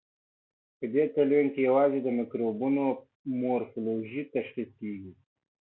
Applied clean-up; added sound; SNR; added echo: none; none; none; none.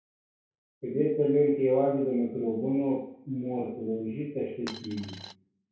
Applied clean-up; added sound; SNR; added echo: none; Coin (dropping); 15 dB; reverberation time 0.6 s.